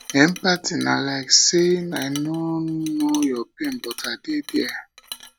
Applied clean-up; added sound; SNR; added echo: none; Chink, clink; 18 dB; none.